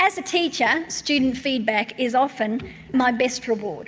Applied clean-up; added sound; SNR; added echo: none; none; none; none.